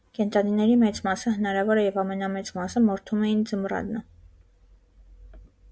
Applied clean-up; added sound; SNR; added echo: none; none; none; none.